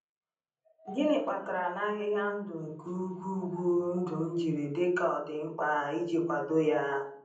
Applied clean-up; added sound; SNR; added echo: none; none; none; reverberation time 0.6 s.